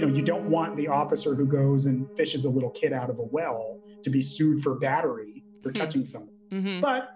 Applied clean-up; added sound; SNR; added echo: none; Piano; 15 dB; none.